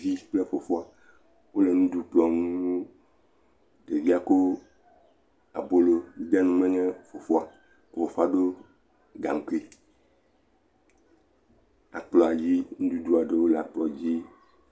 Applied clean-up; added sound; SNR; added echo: none; none; none; none.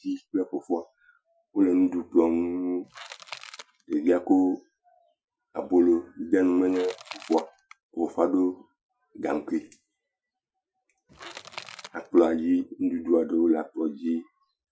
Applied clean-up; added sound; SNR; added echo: classical method Wiener filter.